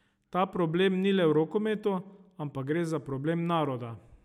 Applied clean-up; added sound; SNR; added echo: none; none; none; none.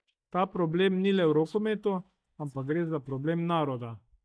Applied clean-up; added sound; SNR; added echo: neural mask model DeepFilterNet 3.